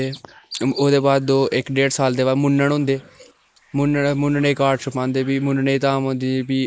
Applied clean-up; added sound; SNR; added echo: neural mask model Resemble Enhance denoiser.